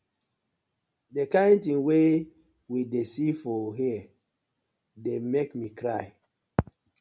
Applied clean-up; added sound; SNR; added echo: none; none; none; none.